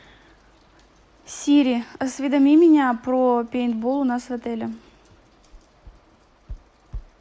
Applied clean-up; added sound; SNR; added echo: none; none; none; none.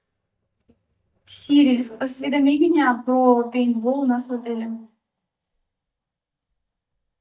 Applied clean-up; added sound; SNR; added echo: neural mask model DeepFilterNet 3.